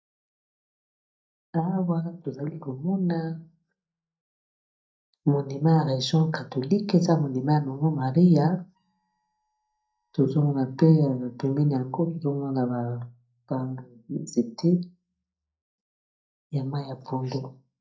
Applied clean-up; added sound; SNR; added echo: neural mask model DeepFilterNet 3.